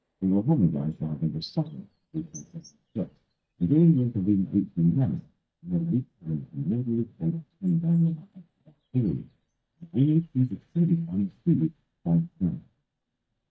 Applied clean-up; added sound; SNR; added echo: neural mask model DeepFilterNet 3.